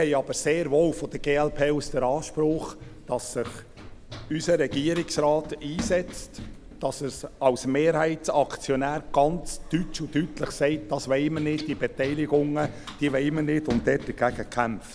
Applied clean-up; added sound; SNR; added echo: none; Run + Guitar; 14 dB; none.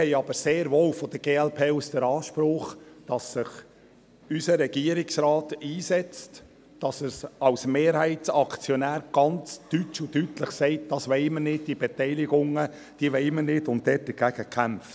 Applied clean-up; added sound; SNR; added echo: none; none; none; none.